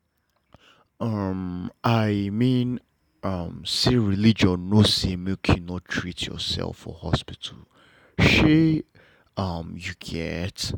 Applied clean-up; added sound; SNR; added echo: none; none; none; none.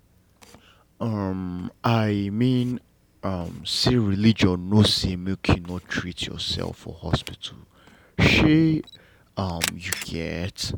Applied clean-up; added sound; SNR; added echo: none; Camera; 18 dB; none.